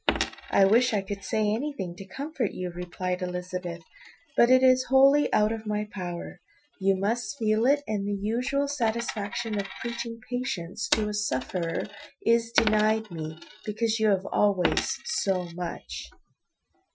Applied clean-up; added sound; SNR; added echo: classical method Wiener filter.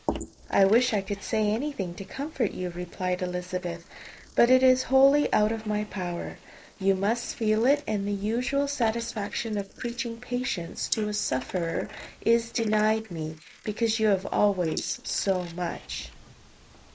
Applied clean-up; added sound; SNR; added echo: neural mask model Resemble Enhance denoiser.